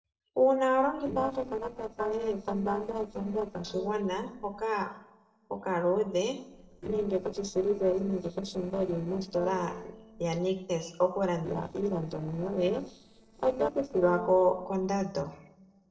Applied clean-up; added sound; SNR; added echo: neural separator model SepFormer DNS4.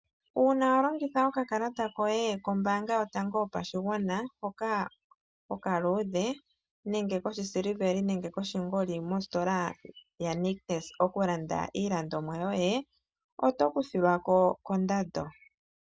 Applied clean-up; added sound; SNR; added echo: none; none; none; none.